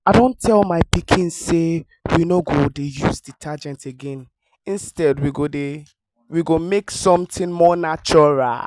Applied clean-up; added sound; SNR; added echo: none; none; none; none.